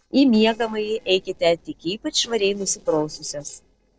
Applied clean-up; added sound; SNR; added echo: neural separator model SepFormer DNS4.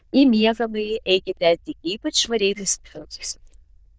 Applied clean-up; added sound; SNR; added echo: neural diffusion model UNIVERSE++.